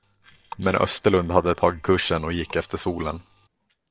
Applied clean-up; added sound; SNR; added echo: neural separator model SepFormer DNS4.